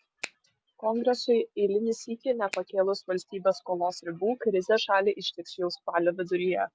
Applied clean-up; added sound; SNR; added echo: none; Finger snapping; 13 dB; none.